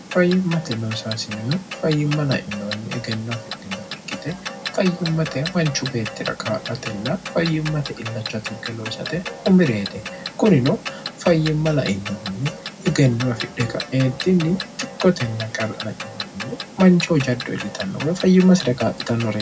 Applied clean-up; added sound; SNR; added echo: none; Clock; 11 dB; reverberation time 0.4 s.